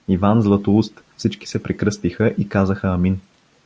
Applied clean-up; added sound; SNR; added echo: none; none; none; none.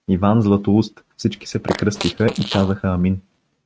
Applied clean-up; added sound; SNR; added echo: neural mask model RNNoise.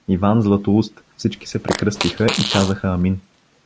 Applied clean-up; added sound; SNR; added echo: none; Fart; 7 dB; none.